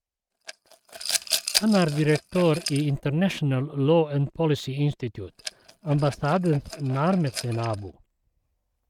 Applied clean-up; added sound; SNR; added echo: neural mask model RNNoise.